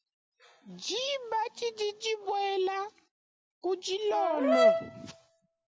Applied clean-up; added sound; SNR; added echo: none; Brass instrument; -5 dB; none.